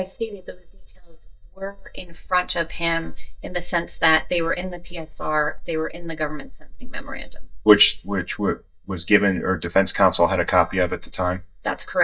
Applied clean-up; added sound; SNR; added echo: neural mask model DeepFilterNet 3.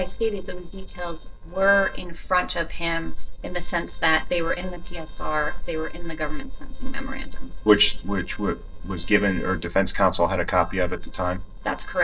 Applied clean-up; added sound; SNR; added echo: neural separator model SepFormer DNS4.